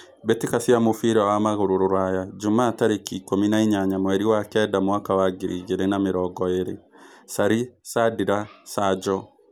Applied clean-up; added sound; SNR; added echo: none; none; none; none.